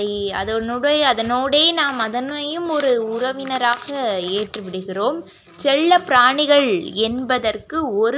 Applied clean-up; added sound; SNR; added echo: none; none; none; none.